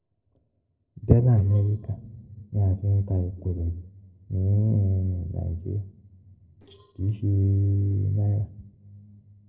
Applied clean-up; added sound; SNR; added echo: neural separator model SepFormer DNS4.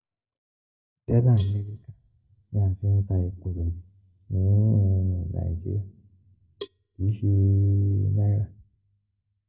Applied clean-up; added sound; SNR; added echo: neural mask model DeepFilterNet 3.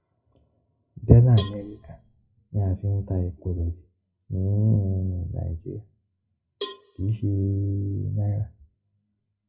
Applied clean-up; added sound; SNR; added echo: classical method WPE with log-MMSE.